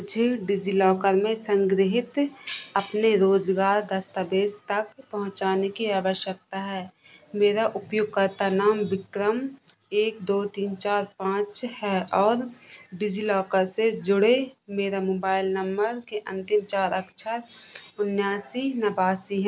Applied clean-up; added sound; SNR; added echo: none; none; none; none.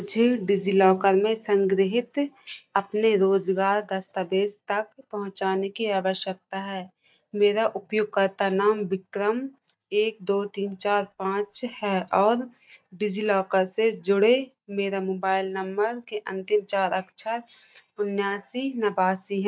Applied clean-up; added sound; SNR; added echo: neural mask model DeepFilterNet 3.